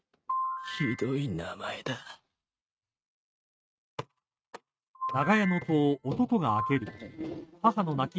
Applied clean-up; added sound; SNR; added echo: neural mask model RNNoise.